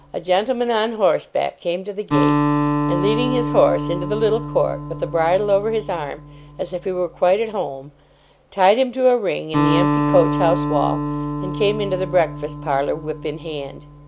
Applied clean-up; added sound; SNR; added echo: none; Acoustic guitar; 4 dB; none.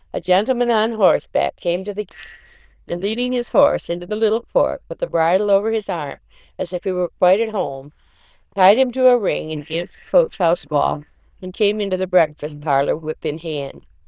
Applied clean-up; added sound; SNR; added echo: neural diffusion model UNIVERSE++.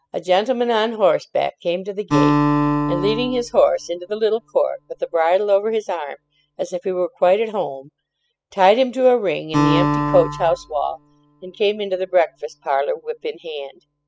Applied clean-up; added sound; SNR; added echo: classical method spectral subtraction.